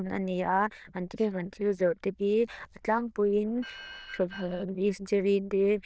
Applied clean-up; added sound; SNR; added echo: neural diffusion model UNIVERSE++.